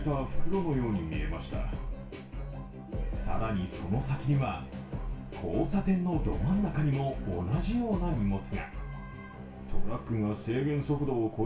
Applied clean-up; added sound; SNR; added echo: none; none; none; reverberation time 0.3 s.